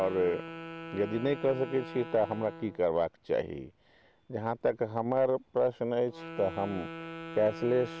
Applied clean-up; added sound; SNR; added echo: none; Wind instrument, woodwind instrument; 13 dB; none.